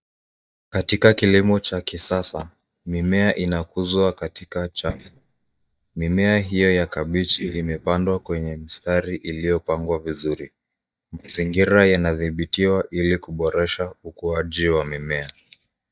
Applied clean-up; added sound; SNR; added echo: neural mask model DeepFilterNet 3.